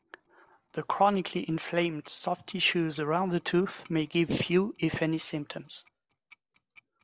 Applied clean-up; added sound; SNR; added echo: neural separator model SepFormer DNS4.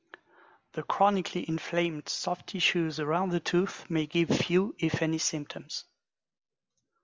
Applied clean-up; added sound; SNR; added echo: none; none; none; none.